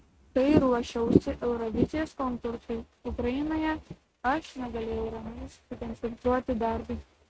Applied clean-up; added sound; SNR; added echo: neural mask model RNNoise.